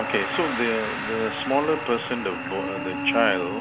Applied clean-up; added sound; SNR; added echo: none; Cricket / Buzz + Gong; 4 dB; none.